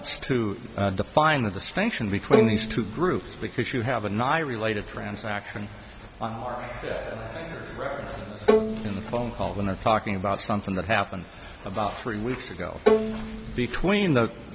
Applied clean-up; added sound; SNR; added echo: none; Bowed string instrument; -1 dB; none.